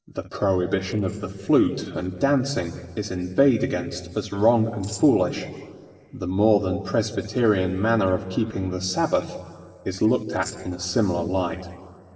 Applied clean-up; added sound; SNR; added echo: neural separator model SepFormer DNS4.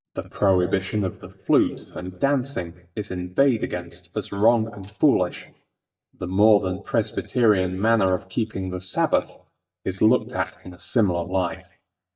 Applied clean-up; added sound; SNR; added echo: neural mask model DeepFilterNet 3.